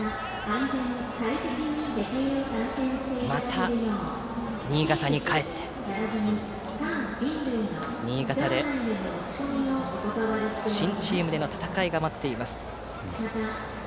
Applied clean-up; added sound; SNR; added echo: none; none; none; none.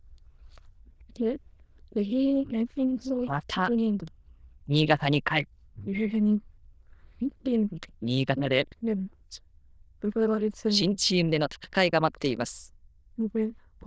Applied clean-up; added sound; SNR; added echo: neural diffusion model UNIVERSE++.